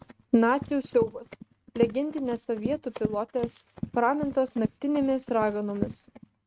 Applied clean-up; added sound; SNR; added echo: neural mask model RNNoise.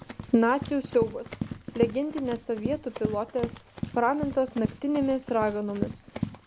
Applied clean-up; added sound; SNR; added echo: none; Run; 8 dB; none.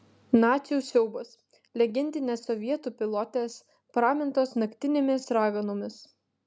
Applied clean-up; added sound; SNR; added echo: none; none; none; none.